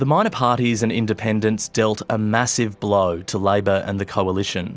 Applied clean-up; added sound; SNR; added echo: none; none; none; none.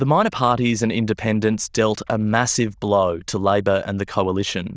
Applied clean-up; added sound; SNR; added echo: neural diffusion model UNIVERSE++.